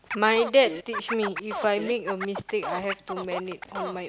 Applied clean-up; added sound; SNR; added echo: none; Scratching (performance technique); 8 dB; none.